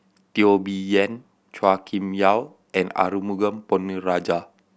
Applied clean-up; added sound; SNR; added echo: none; none; none; none.